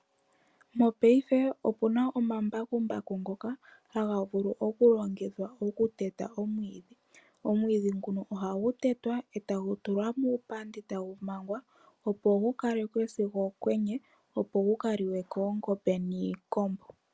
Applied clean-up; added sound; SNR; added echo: none; none; none; none.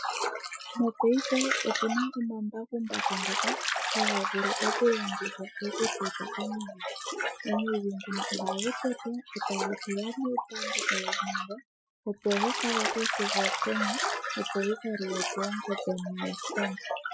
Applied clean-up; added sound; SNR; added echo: classical method Wiener filter.